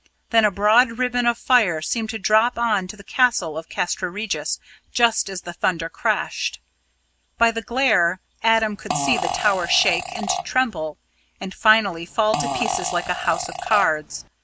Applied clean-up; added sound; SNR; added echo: none; Fart; 6 dB; none.